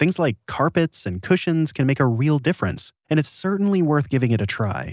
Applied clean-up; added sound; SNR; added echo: none; none; none; none.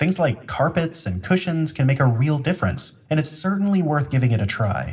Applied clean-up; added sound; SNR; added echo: none; none; none; reverberation time 0.7 s.